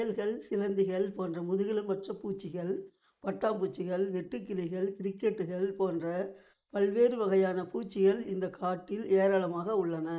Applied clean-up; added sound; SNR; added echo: neural mask model Resemble Enhance denoiser.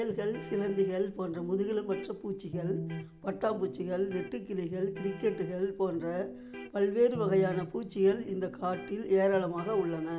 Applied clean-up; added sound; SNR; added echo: none; Electric guitar; 12 dB; none.